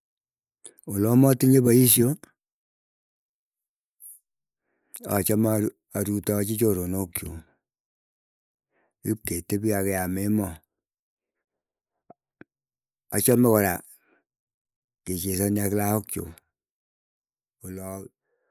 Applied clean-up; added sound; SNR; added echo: neural mask model Resemble Enhance denoiser.